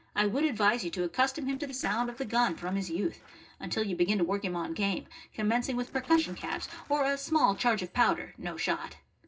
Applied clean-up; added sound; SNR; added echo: neural separator model SepFormer DNS4.